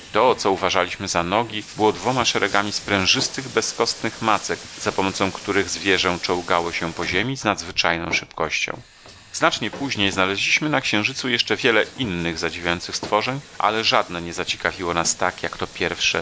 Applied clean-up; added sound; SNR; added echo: none; Bathtub (filling or washing) + Run; 17 dB; none.